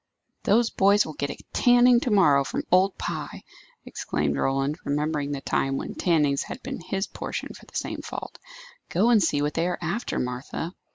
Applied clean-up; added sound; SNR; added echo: none; none; none; none.